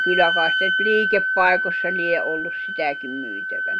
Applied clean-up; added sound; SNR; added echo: none; Wind instrument, woodwind instrument; -1 dB; none.